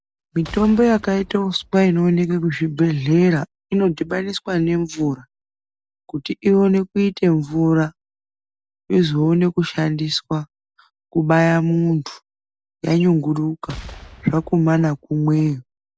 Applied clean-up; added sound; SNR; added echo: none; Boom; 19 dB; none.